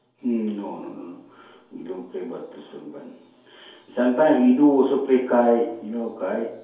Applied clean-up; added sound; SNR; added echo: none; none; none; reverberation time 2.4 s.